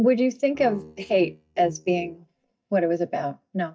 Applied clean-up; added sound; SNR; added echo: neural mask model DeepFilterNet 3.